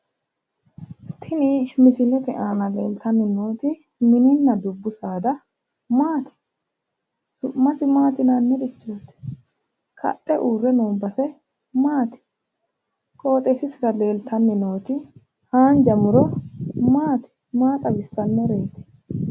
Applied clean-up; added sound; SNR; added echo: none; none; none; none.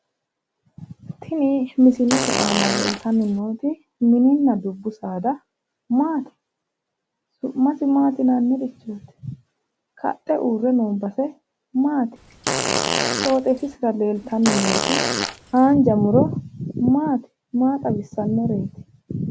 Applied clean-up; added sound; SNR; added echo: none; Fart; 3 dB; none.